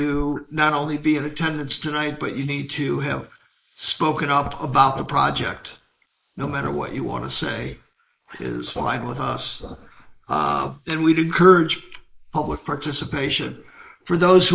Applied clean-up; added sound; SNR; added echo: neural mask model Resemble Enhance denoiser.